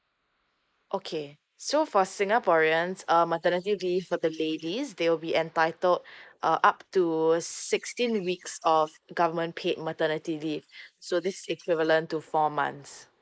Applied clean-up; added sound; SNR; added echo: neural mask model Resemble Enhance denoiser.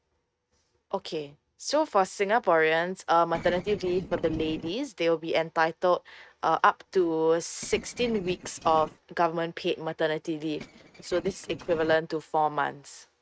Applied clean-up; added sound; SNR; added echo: neural mask model RNNoise.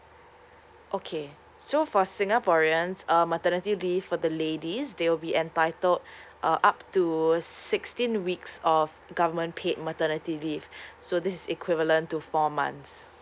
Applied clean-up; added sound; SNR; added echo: none; none; none; none.